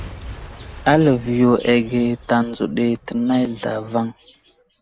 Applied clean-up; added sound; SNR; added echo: none; Shatter / Crushing / Boom; 19 dB; none.